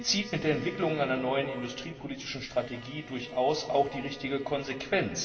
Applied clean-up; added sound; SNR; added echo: none; Bowed string instrument; 16 dB; reverberation time 2.1 s.